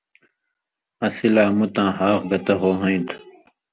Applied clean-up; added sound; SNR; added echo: none; none; none; none.